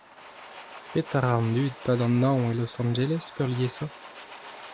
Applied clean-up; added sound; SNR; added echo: none; Domestic sounds, home sounds; 17 dB; none.